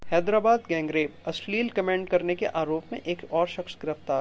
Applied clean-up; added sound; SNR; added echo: none; none; none; none.